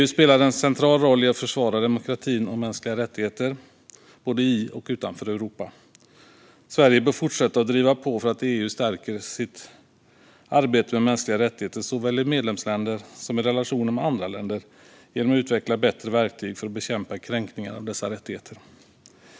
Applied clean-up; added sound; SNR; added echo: none; none; none; none.